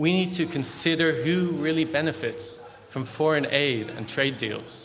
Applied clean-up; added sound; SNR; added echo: none; none; none; none.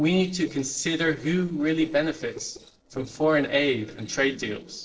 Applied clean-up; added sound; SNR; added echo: neural separator model SepFormer DNS4.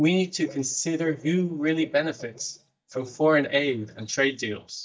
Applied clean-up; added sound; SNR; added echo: neural mask model DeepFilterNet 3.